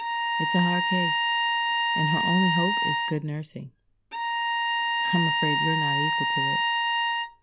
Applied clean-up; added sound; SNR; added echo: none; Bowed string instrument; -5 dB; none.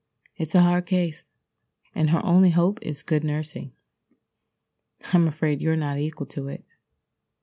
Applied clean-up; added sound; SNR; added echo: none; none; none; none.